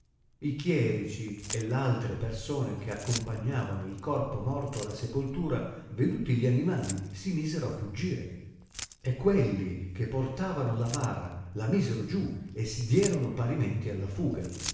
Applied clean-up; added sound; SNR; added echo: none; Keys jangling; 16 dB; reverberation time 0.9 s.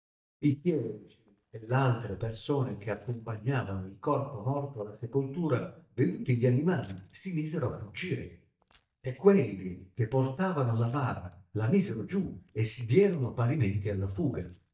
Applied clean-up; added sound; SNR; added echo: neural mask model DeepFilterNet 3.